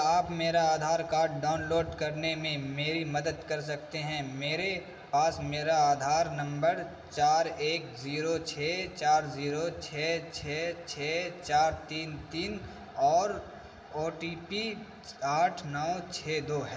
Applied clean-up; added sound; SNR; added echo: none; none; none; reverberation time 1.9 s.